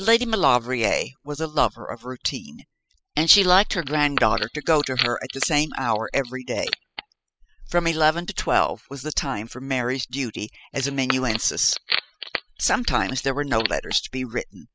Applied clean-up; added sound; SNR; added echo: classical method spectral subtraction.